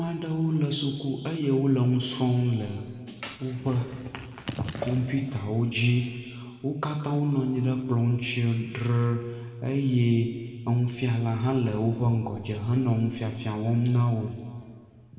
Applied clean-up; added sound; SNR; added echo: none; none; none; reverberation time 1.9 s.